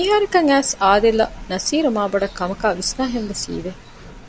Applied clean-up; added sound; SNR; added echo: none; Thunder; 19 dB; none.